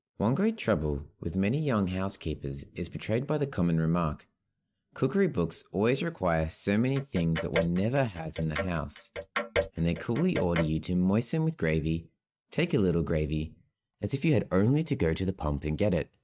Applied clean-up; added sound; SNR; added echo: neural mask model RNNoise.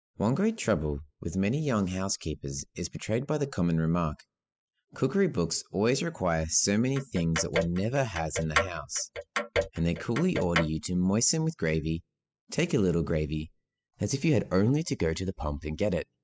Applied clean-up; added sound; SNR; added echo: classical method spectral subtraction.